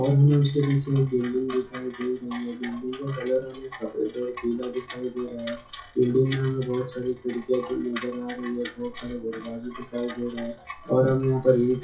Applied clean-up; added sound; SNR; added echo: classical method WPE with log-MMSE.